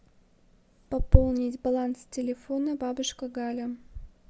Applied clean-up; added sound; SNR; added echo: none; none; none; none.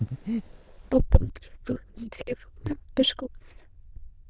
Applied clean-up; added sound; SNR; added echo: neural diffusion model UNIVERSE++.